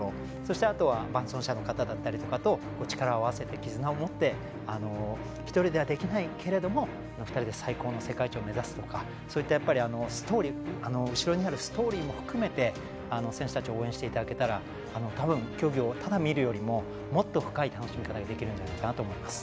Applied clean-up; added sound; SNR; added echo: none; none; none; none.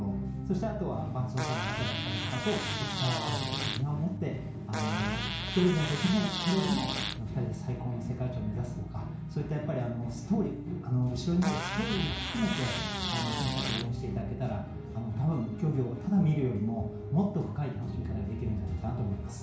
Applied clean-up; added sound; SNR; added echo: none; Fart; 5 dB; reverberation time 0.6 s.